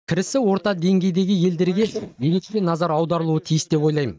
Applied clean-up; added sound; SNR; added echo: neural mask model DeepFilterNet 3.